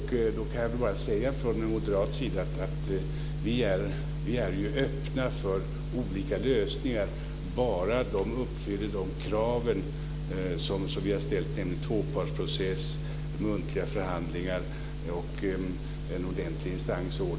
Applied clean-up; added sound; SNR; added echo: none; none; none; none.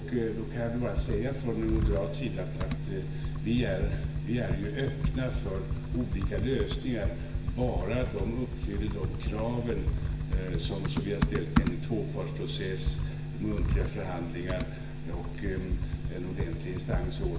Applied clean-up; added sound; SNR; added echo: none; Computer keyboard; 2 dB; reverberation time 1.0 s.